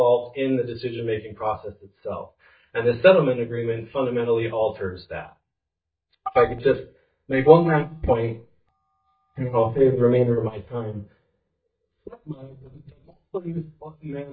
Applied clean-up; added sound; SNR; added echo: neural mask model DeepFilterNet 3.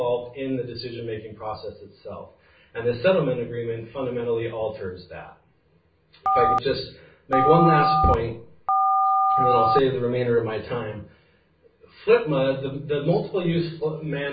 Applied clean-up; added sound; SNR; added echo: none; Telephone; -4 dB; reverberation time 0.3 s.